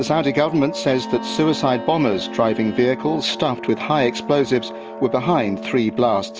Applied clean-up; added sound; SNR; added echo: none; Bowed string instrument; 18 dB; none.